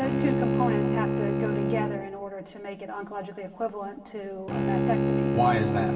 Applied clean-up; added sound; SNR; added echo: none; Bowed string instrument; -3 dB; reverberation time 2.3 s.